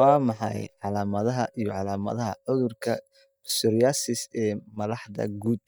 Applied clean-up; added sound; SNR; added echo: neural mask model DeepFilterNet 3.